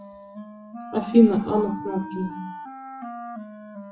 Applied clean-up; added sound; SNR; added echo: classical method WPE with log-MMSE.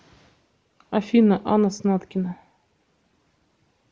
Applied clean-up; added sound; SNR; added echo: none; none; none; none.